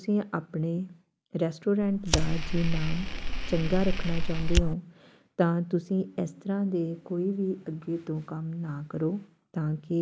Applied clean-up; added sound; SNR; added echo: none; Fire; -4 dB; none.